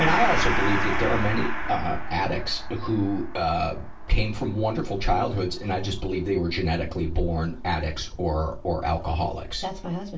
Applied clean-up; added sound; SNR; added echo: none; Gong; 4 dB; reverberation time 0.2 s.